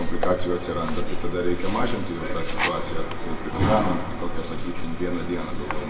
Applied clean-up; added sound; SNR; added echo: none; Sink (filling or washing); 14 dB; reverberation time 0.7 s.